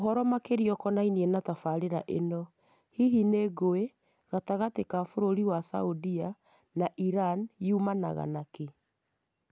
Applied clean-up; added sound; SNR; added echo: none; none; none; none.